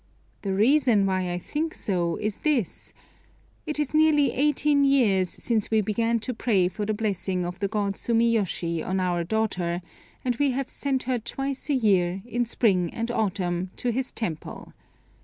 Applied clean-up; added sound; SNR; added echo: none; none; none; none.